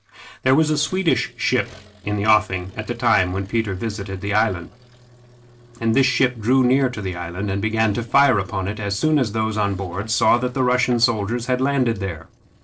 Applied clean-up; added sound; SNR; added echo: neural separator model SepFormer DNS4.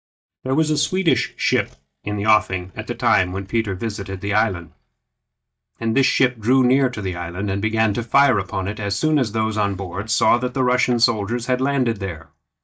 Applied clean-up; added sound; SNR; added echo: neural mask model DeepFilterNet 3.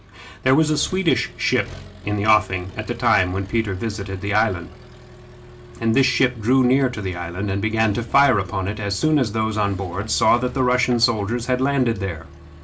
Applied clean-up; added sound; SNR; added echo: none; Accelerating, revving, vroom; 18 dB; reverberation time 0.2 s.